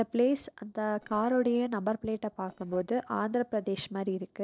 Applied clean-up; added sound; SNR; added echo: neural separator model SepFormer DNS4.